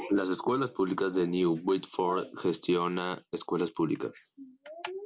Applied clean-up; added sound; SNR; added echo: none; none; none; none.